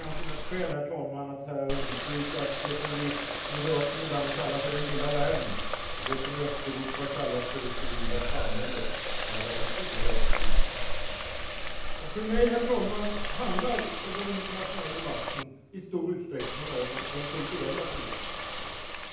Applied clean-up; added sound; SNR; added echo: none; Water tap, faucet; -5 dB; reverberation time 0.9 s.